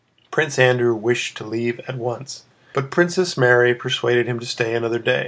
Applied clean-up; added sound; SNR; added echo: none; none; none; none.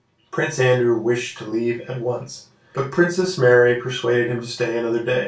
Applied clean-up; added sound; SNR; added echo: none; none; none; reverberation time 0.2 s.